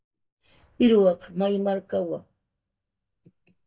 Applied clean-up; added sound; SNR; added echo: neural mask model DeepFilterNet 3.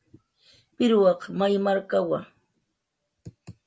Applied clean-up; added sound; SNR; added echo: none; none; none; none.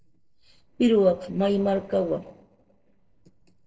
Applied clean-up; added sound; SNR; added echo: neural separator model SepFormer DNS4.